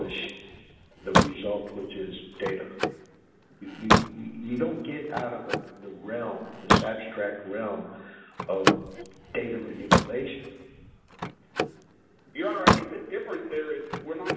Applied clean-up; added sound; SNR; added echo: none; Slam; -5 dB; reverberation time 1.3 s.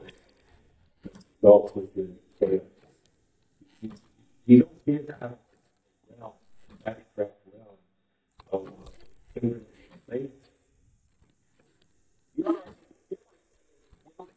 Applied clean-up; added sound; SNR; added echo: neural mask model DeepFilterNet 3.